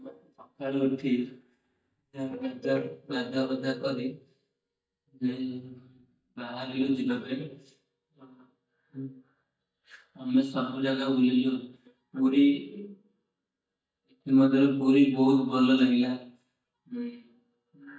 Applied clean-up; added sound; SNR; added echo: neural mask model DeepFilterNet 3.